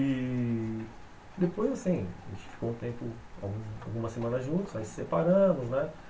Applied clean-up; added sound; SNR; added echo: none; Rain; 17 dB; reverberation time 0.2 s.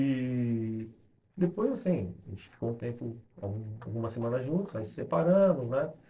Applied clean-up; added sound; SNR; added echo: neural separator model SepFormer DNS4.